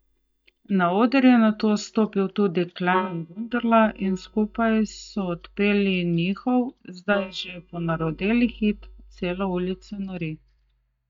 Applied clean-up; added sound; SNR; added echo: neural mask model DeepFilterNet 3.